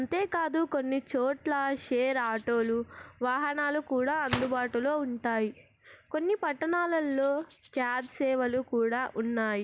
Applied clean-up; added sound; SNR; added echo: none; Rattle (instrument) + Gunshot, gunfire; 14 dB; none.